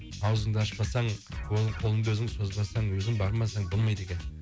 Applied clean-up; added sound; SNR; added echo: none; none; none; none.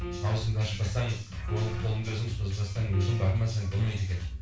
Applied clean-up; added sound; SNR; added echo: none; Piano; 16 dB; reverberation time 0.3 s.